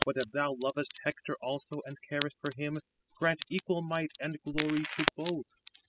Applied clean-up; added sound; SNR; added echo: classical method spectral subtraction.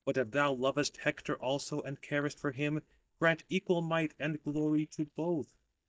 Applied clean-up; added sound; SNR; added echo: neural mask model DeepFilterNet 3.